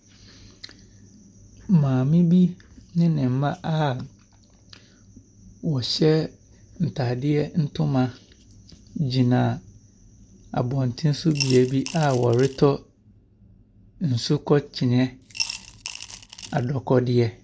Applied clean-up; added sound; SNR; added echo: none; Coin (dropping) / Glass; 11 dB; none.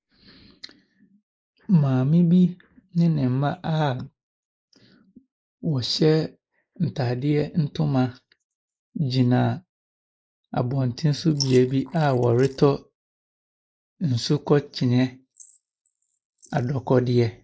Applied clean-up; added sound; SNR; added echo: neural mask model Resemble Enhance denoiser.